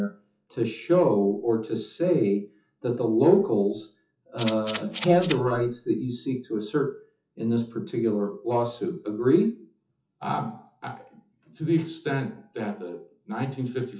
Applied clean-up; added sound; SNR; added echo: classical method WPE with log-MMSE.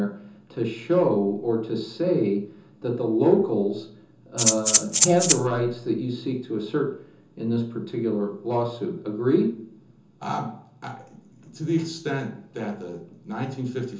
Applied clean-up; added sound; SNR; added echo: none; Rattle (instrument); -5 dB; reverberation time 0.6 s.